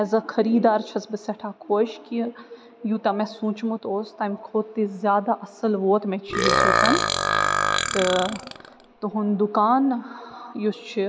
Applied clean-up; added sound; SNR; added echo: none; Burping, eructation; -1 dB; none.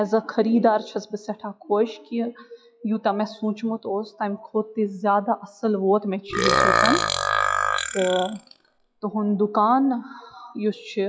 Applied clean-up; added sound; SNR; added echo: classical method log-MMSE.